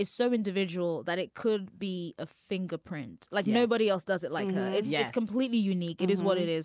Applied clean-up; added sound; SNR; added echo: none; none; none; none.